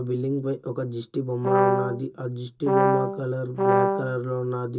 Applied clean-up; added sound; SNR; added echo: none; Brass instrument; -5 dB; reverberation time 0.2 s.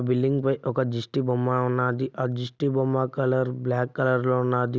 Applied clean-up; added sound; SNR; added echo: none; none; none; none.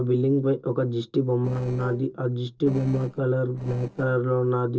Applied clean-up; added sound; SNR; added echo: neural separator model SepFormer DNS4.